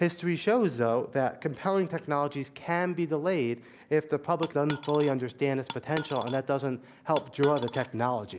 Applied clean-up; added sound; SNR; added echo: none; Coin (dropping); 11 dB; none.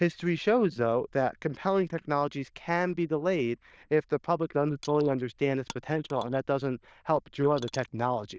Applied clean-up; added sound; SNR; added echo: neural diffusion model UNIVERSE++.